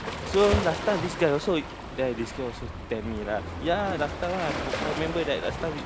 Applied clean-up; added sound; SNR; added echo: none; Waves, surf; 5 dB; none.